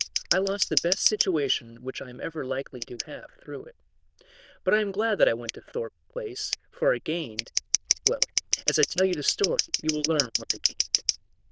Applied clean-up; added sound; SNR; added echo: neural diffusion model UNIVERSE++.